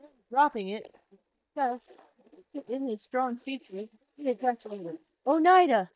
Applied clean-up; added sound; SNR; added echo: neural mask model DeepFilterNet 3.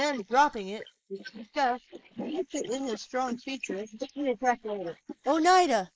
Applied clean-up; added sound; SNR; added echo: neural mask model Resemble Enhance denoiser.